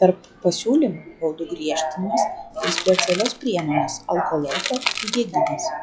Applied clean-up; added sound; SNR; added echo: classical method log-MMSE.